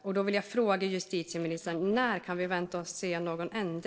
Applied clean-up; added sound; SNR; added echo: neural separator model SepFormer DNS4.